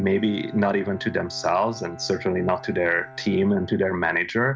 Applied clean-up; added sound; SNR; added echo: none; Bowed string instrument; 19 dB; none.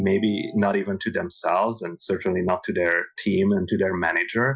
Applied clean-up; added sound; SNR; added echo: classical method Wiener filter.